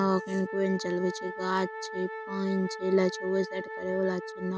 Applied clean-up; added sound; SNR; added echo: none; Wind instrument, woodwind instrument; 9 dB; none.